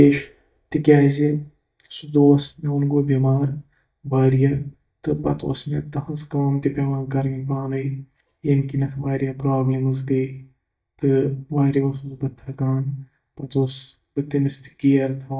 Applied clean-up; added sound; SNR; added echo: neural mask model DeepFilterNet 3.